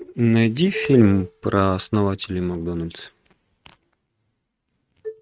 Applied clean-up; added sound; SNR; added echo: neural mask model RNNoise.